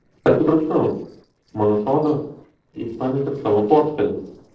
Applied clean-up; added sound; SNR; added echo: neural separator model SepFormer DNS4.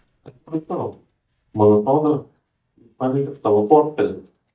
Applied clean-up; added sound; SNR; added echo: neural mask model DeepFilterNet 3.